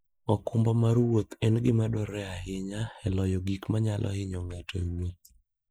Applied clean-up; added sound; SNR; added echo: neural mask model Resemble Enhance denoiser.